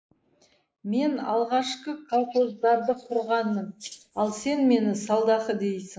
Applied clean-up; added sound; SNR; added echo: neural mask model Resemble Enhance denoiser.